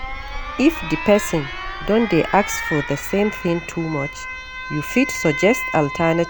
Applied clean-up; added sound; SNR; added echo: none; Alarm; 8 dB; none.